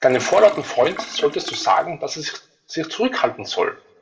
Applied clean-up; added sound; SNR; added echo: none; Sink (filling or washing); 15 dB; reverberation time 0.3 s.